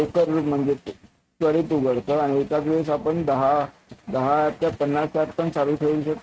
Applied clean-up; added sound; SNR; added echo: neural mask model RNNoise.